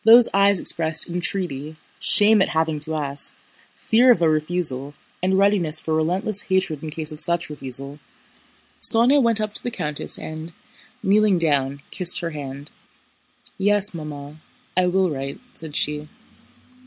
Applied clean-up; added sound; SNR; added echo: none; none; none; none.